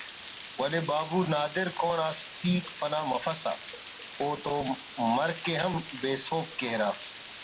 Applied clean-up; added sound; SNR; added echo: none; Water; 9 dB; reverberation time 0.3 s.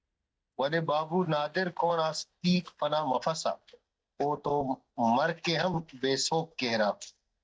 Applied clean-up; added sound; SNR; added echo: neural mask model DeepFilterNet 3.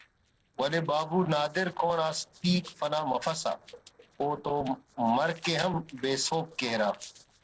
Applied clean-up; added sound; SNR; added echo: neural separator model SepFormer DNS4.